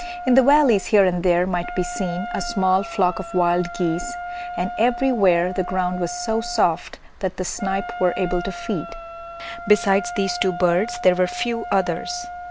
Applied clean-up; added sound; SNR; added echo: none; Wind instrument, woodwind instrument; 11 dB; none.